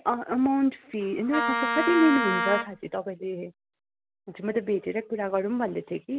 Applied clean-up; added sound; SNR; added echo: none; Wind instrument, woodwind instrument; 1 dB; none.